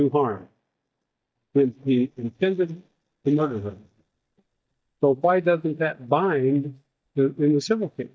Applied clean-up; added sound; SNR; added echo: neural mask model DeepFilterNet 3.